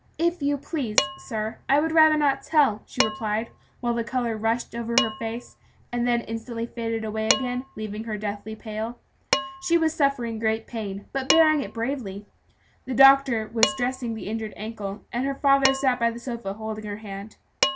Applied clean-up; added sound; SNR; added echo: none; Dishes, pots, and pans; 8 dB; none.